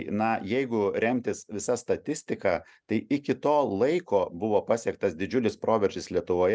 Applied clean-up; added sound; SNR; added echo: none; none; none; none.